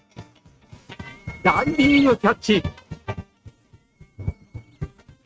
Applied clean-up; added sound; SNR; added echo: neural mask model RNNoise.